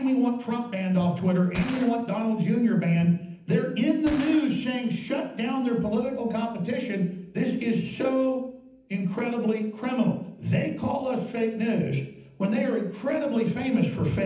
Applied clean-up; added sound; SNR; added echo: none; Gunshot, gunfire; 14 dB; reverberation time 0.8 s.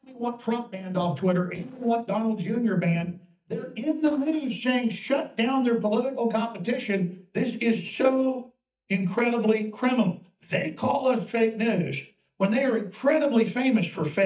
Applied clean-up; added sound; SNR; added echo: neural mask model DeepFilterNet 3.